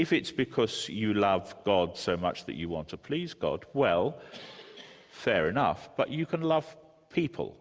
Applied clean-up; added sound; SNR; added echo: none; none; none; none.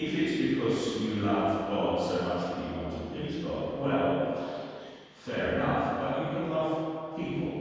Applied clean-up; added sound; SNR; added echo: none; none; none; reverberation time 2.1 s.